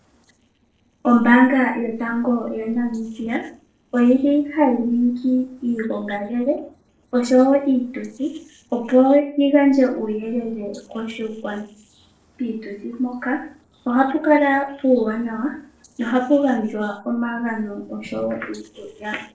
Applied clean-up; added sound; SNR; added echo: neural separator model SepFormer DNS4.